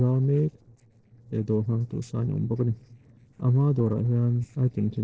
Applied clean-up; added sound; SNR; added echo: neural separator model SepFormer DNS4.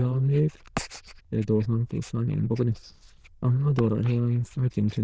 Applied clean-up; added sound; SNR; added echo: neural diffusion model UNIVERSE++.